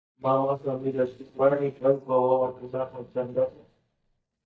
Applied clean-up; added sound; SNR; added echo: neural mask model DeepFilterNet 3.